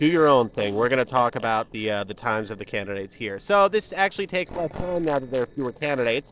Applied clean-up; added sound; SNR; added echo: neural separator model SepFormer DNS4.